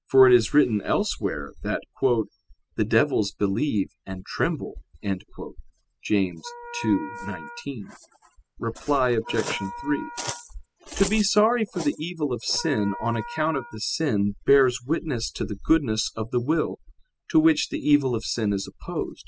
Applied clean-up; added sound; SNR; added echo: classical method spectral subtraction.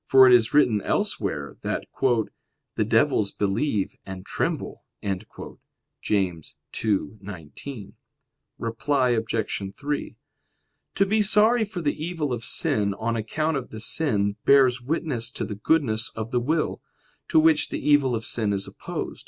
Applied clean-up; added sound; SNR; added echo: none; none; none; none.